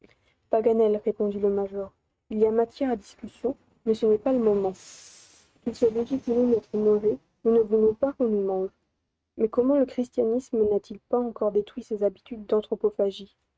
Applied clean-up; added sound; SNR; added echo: neural mask model RNNoise.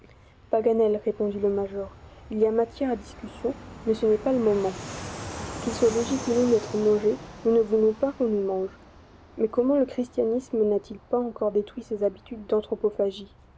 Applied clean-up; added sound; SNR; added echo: none; Fixed-wing aircraft, airplane; 15 dB; none.